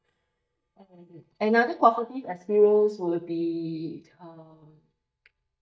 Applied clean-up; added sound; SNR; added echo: neural mask model DeepFilterNet 3.